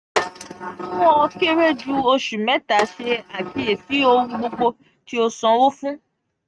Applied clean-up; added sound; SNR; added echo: neural mask model RNNoise.